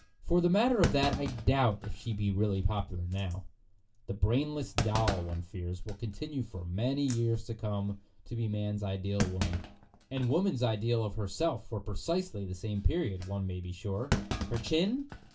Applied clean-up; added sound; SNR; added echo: none; Thump, thud; 9 dB; reverberation time 0.2 s.